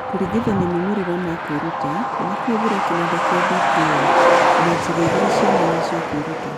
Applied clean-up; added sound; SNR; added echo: none; Truck; -5 dB; none.